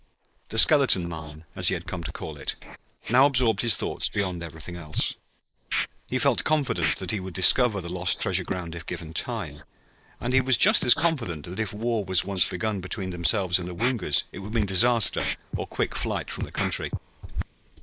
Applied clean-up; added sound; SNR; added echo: neural mask model Resemble Enhance denoiser.